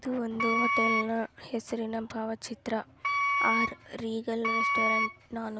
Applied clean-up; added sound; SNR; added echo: none; Wind instrument, woodwind instrument; -3 dB; none.